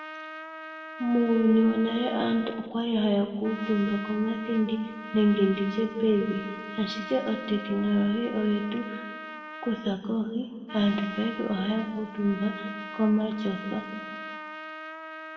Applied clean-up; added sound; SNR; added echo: none; Trumpet; 13 dB; reverberation time 1.4 s.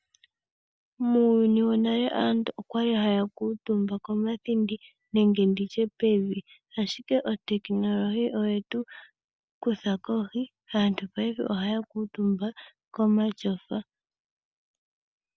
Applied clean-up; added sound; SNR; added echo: none; none; none; none.